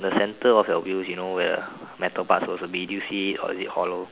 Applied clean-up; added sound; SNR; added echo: none; none; none; none.